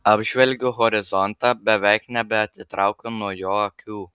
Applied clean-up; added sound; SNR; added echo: none; none; none; none.